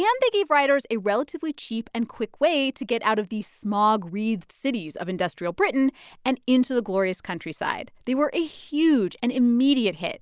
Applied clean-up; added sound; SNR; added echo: none; none; none; none.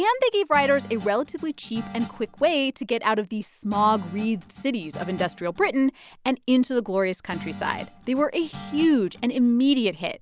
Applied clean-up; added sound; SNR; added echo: none; Guitar; 16 dB; none.